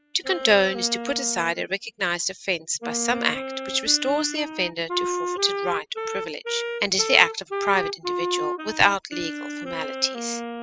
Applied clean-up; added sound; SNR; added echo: classical method spectral subtraction.